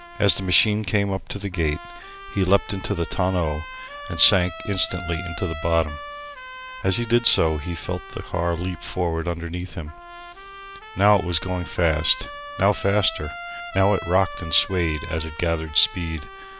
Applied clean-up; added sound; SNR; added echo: none; Trumpet; 15 dB; none.